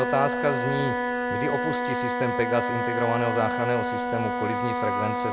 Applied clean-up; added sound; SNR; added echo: none; Wind instrument, woodwind instrument; -1 dB; none.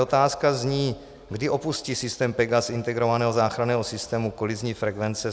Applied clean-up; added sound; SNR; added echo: none; none; none; none.